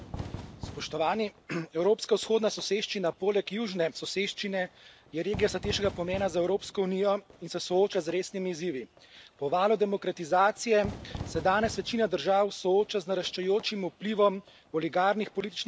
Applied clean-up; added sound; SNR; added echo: none; Fire / Fireworks; 17 dB; none.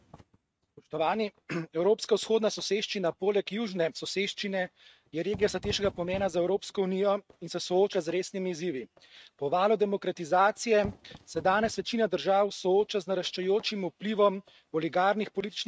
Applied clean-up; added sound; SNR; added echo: neural mask model RNNoise.